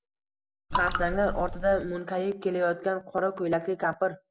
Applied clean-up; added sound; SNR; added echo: none; Raindrop / Drip; 4 dB; none.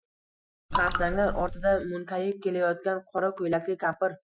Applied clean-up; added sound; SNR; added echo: classical method Wiener filter.